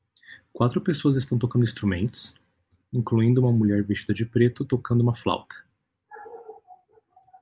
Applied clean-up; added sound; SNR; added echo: none; none; none; none.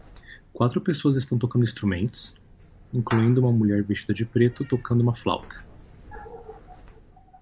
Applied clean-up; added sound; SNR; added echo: none; Meow / Clapping; 20 dB; none.